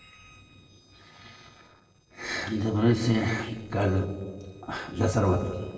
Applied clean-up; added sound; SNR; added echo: neural separator model SepFormer DNS4.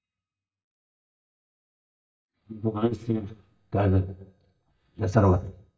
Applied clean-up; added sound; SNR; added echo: neural mask model DeepFilterNet 3.